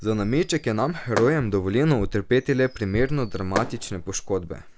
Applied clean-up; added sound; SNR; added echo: none; Fireworks; 13 dB; none.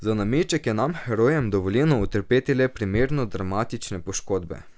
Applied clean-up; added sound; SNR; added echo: none; none; none; none.